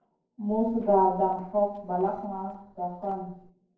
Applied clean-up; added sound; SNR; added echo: neural separator model SepFormer DNS4.